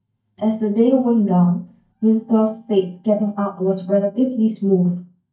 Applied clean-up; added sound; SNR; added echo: neural mask model DeepFilterNet 3.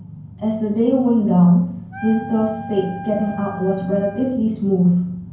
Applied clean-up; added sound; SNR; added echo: none; Wind instrument, woodwind instrument; 16 dB; reverberation time 0.9 s.